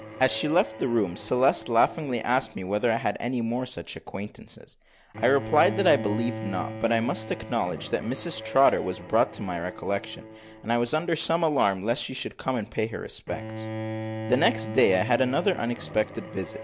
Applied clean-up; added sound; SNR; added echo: none; Bowed string instrument; 12 dB; none.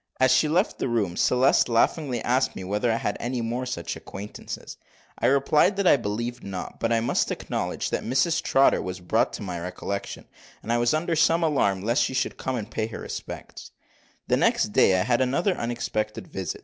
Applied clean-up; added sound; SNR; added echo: none; none; none; none.